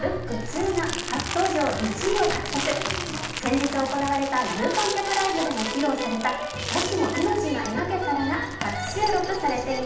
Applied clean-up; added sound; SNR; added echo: none; Crumpling, crinkling; 8 dB; reverberation time 0.8 s.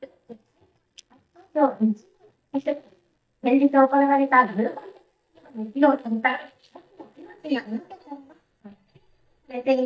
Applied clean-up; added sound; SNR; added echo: neural mask model DeepFilterNet 3.